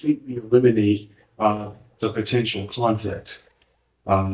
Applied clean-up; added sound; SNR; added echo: neural mask model DeepFilterNet 3.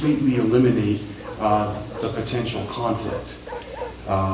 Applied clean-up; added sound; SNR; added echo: none; Bark; 15 dB; none.